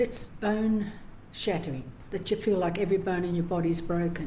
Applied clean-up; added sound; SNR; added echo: none; none; none; none.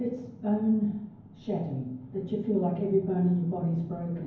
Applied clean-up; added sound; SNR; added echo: none; none; none; reverberation time 0.9 s.